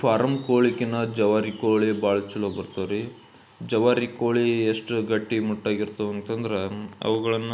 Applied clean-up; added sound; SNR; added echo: none; none; none; none.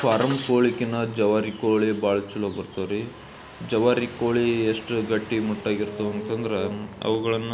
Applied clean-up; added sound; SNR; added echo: none; Engine starting; 14 dB; none.